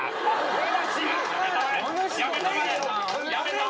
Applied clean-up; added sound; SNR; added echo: none; none; none; reverberation time 0.2 s.